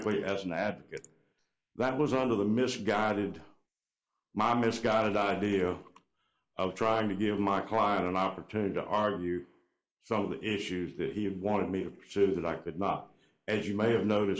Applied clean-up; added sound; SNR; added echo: neural mask model Resemble Enhance denoiser.